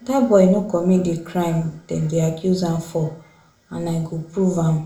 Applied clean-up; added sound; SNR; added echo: none; none; none; reverberation time 0.4 s.